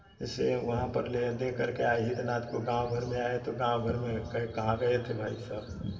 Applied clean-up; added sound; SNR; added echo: none; none; none; reverberation time 2.4 s.